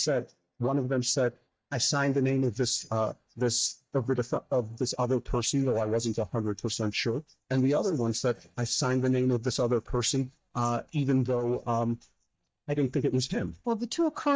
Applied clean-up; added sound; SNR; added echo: neural mask model DeepFilterNet 3.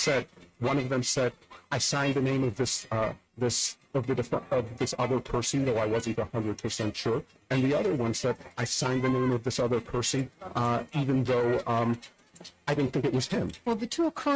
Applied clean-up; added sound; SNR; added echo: neural mask model RNNoise.